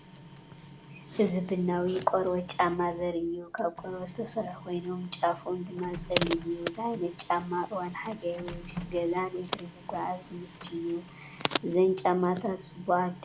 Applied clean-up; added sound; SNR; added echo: none; Printer; 16 dB; none.